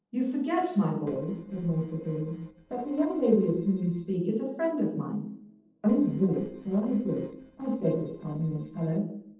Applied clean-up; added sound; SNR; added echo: neural separator model SepFormer DNS4.